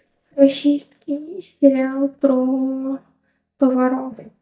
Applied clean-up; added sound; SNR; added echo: neural mask model DeepFilterNet 3.